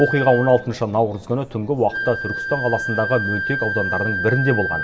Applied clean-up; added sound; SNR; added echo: none; Wind instrument, woodwind instrument; 6 dB; reverberation time 1.0 s.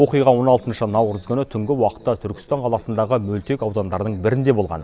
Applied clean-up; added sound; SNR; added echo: none; none; none; none.